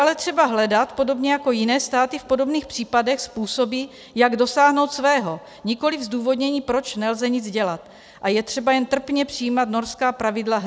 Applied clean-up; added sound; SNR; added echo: none; none; none; none.